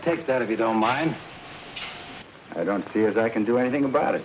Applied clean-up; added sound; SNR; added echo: none; Mechanisms; 17 dB; none.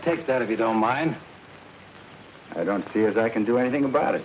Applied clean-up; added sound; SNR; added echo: none; none; none; none.